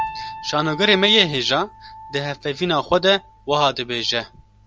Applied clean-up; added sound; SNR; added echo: none; Piano; 15 dB; none.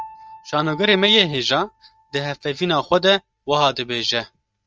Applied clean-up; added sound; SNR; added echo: neural mask model RNNoise.